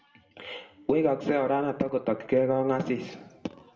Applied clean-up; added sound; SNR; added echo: none; none; none; reverberation time 1.0 s.